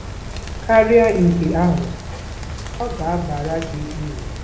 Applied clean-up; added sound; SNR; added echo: none; Rain; 9 dB; reverberation time 0.7 s.